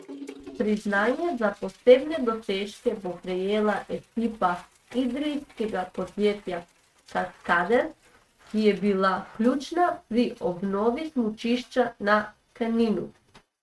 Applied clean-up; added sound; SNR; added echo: neural mask model RNNoise.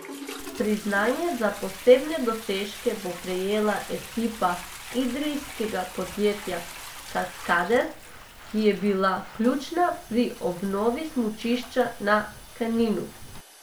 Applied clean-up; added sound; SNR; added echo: none; Toilet flush; 16 dB; none.